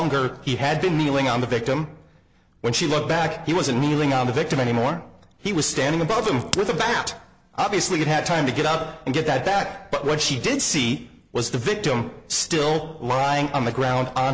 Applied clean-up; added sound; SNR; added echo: none; Crack; 13 dB; none.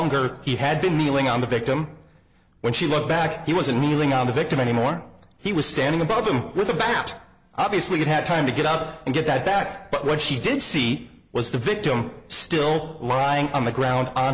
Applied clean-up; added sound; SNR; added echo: none; none; none; none.